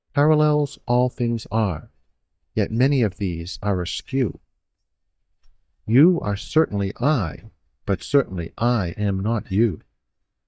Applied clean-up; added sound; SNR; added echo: neural mask model DeepFilterNet 3.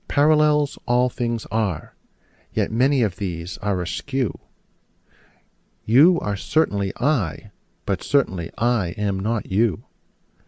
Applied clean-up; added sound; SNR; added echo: none; none; none; none.